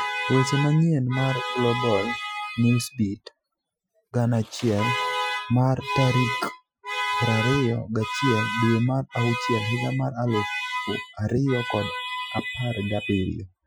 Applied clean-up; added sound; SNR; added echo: classical method Wiener filter.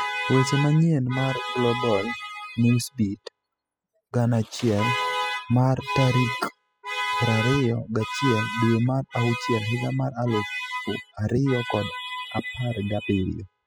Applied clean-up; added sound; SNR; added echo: classical method spectral subtraction.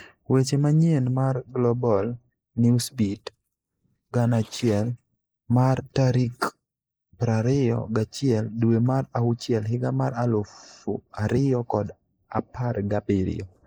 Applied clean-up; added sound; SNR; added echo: neural mask model Resemble Enhance denoiser.